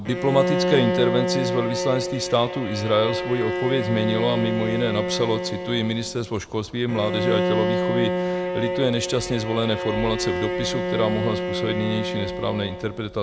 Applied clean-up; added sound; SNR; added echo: none; Bowed string instrument; 2 dB; none.